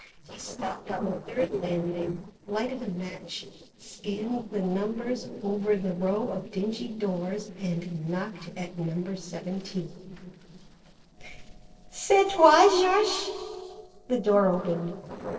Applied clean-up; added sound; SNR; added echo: neural separator model SepFormer DNS4.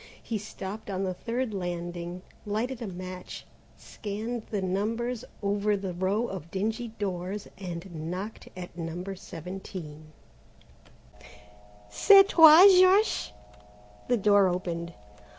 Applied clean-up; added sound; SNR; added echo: none; none; none; none.